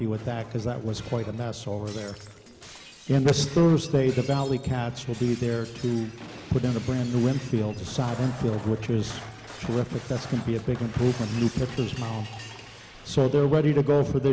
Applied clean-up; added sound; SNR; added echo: none; Shatter; 17 dB; none.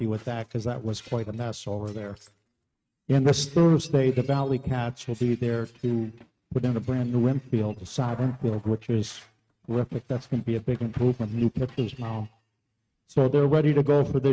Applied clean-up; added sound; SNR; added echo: neural mask model RNNoise.